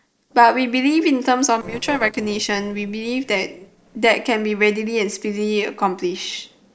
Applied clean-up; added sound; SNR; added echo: neural separator model SepFormer DNS4.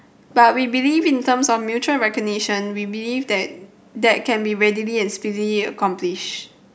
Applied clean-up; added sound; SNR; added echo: none; none; none; none.